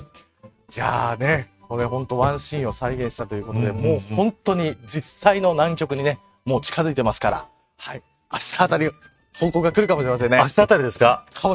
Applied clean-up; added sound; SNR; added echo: neural mask model RNNoise.